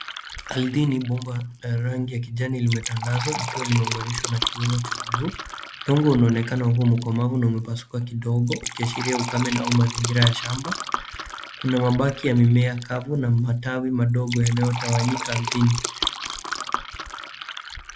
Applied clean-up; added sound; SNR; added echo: none; Fill (with liquid); 9 dB; none.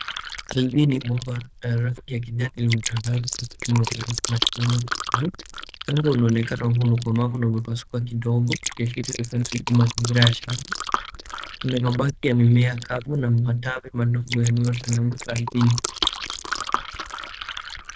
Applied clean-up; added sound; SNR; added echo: neural diffusion model UNIVERSE++.